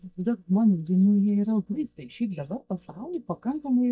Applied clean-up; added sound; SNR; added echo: neural mask model DeepFilterNet 3.